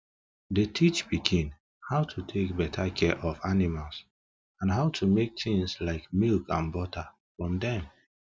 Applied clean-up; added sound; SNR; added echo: none; none; none; none.